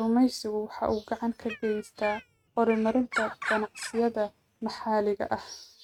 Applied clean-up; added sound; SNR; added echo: neural mask model RNNoise.